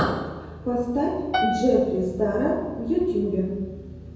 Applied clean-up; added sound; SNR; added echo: none; Piano; 5 dB; reverberation time 1.2 s.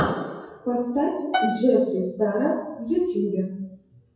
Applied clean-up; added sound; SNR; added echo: classical method WPE with log-MMSE.